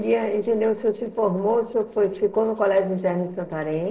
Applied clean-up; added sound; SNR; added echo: neural separator model SepFormer DNS4.